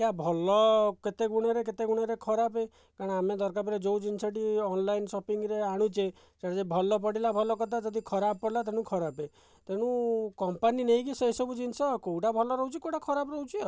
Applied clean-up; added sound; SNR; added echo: none; none; none; none.